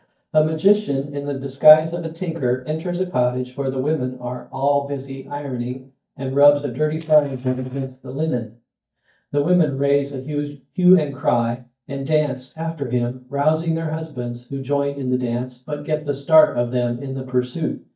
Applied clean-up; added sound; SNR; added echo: neural mask model DeepFilterNet 3.